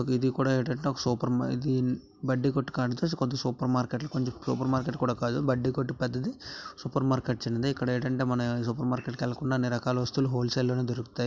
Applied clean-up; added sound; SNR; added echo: none; none; none; none.